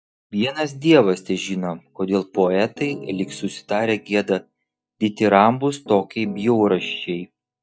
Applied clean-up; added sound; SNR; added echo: neural mask model DeepFilterNet 3.